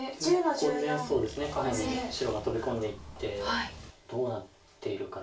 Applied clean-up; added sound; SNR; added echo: none; Bird; 15 dB; reverberation time 0.2 s.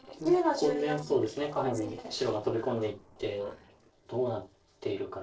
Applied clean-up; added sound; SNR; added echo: neural separator model SepFormer DNS4.